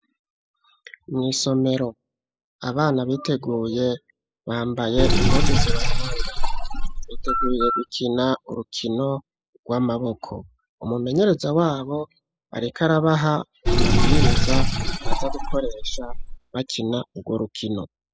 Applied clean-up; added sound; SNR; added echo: classical method spectral subtraction.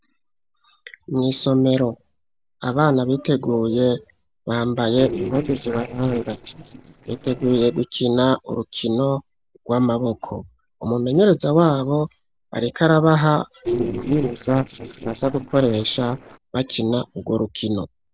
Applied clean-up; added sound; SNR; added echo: neural separator model SepFormer DNS4.